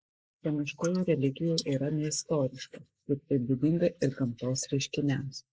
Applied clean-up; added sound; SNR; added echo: neural mask model Resemble Enhance denoiser.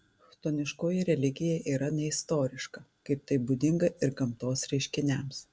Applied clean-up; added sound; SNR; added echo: none; none; none; none.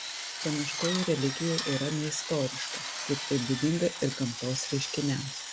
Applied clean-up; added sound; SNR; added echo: none; Drill; 5 dB; none.